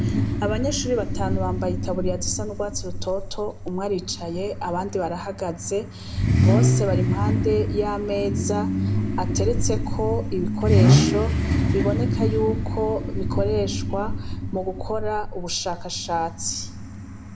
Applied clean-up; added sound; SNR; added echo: none; Idling / Accelerating, revving, vroom / Car; -4 dB; reverberation time 1.7 s.